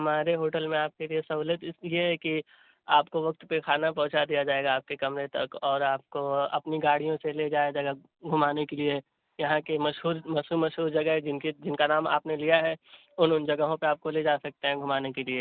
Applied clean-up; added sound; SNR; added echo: none; none; none; none.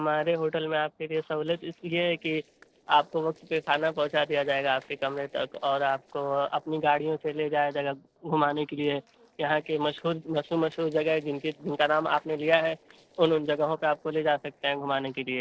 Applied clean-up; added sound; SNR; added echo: neural separator model SepFormer DNS4.